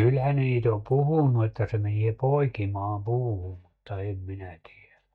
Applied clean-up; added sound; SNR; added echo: neural mask model DeepFilterNet 3.